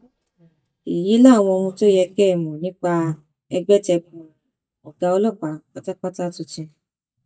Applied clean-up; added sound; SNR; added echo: neural mask model DeepFilterNet 3.